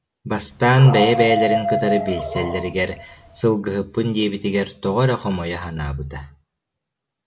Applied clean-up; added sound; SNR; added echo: none; Dog; 4 dB; none.